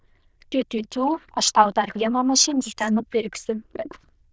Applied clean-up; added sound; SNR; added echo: neural diffusion model UNIVERSE++.